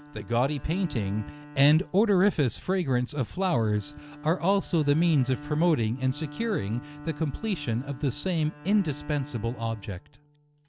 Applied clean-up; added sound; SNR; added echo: none; Bowed string instrument; 18 dB; none.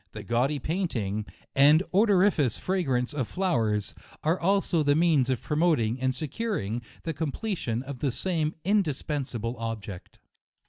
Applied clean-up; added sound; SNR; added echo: none; none; none; none.